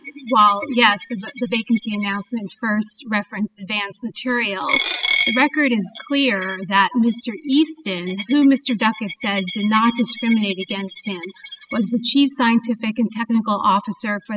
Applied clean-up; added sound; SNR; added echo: classical method spectral subtraction.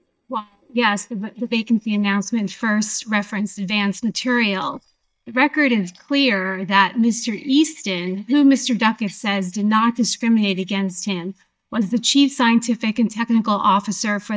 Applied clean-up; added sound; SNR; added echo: neural mask model DeepFilterNet 3.